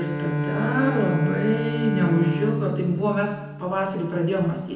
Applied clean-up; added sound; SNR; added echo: none; Bowed string instrument; 4 dB; reverberation time 0.9 s.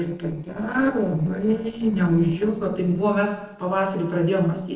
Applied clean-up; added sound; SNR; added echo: neural separator model SepFormer DNS4.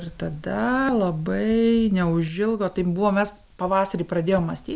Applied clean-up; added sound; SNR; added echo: none; none; none; none.